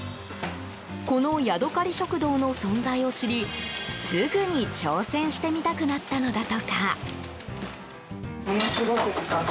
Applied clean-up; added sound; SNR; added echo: none; none; none; none.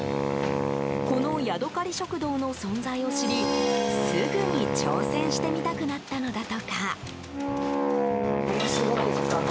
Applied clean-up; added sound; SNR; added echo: none; Wind instrument, woodwind instrument; -2 dB; none.